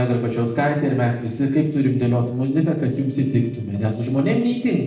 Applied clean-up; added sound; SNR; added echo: neural separator model SepFormer DNS4.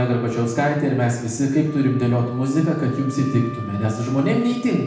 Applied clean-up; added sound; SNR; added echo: none; Wind instrument, woodwind instrument; 19 dB; reverberation time 0.8 s.